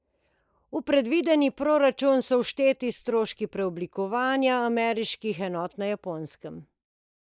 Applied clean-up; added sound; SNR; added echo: neural mask model Resemble Enhance denoiser.